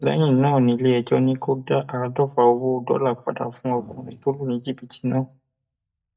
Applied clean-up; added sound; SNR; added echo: neural mask model DeepFilterNet 3.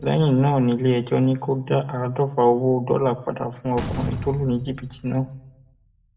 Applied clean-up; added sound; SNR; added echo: none; Slam; 16 dB; reverberation time 0.5 s.